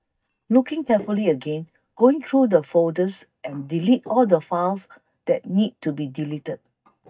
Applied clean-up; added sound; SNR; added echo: neural mask model DeepFilterNet 3.